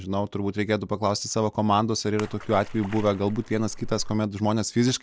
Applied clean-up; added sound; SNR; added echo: none; Splash, splatter; 10 dB; none.